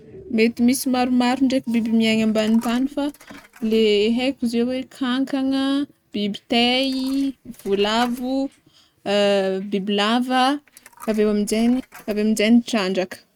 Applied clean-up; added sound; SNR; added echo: neural mask model RNNoise.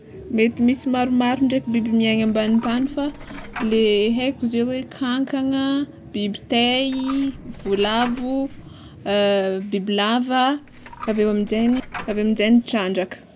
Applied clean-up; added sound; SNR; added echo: none; Coin (dropping); 15 dB; none.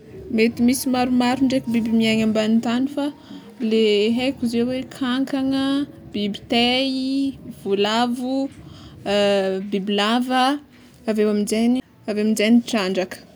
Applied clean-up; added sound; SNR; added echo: none; none; none; none.